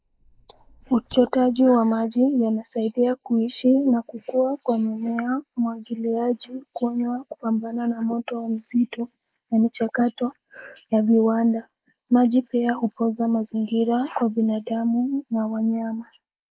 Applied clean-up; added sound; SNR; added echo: neural mask model Resemble Enhance denoiser.